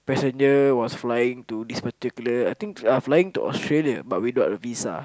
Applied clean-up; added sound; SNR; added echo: none; none; none; none.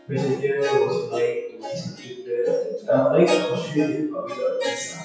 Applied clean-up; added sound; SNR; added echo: classical method WPE with log-MMSE.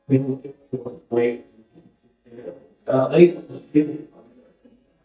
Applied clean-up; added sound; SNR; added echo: neural mask model DeepFilterNet 3.